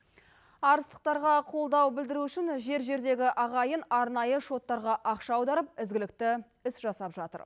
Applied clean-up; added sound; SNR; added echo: none; none; none; none.